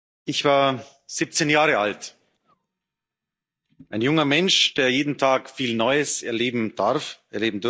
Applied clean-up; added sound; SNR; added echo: neural mask model DeepFilterNet 3.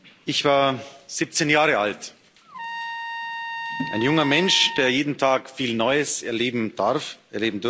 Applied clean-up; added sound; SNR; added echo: none; Trumpet; 9 dB; none.